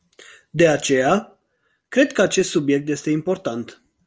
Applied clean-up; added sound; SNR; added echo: none; none; none; none.